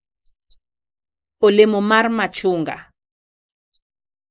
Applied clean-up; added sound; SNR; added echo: neural mask model Resemble Enhance denoiser.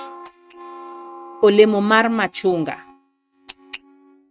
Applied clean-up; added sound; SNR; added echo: neural mask model RNNoise.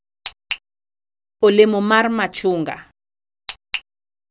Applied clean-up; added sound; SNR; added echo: none; none; none; none.